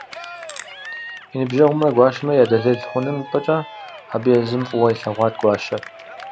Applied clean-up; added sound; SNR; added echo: none; Cheering + Crackle; 16 dB; none.